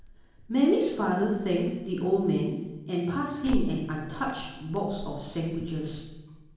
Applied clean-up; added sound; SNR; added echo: none; Crackle; 11 dB; reverberation time 1.0 s.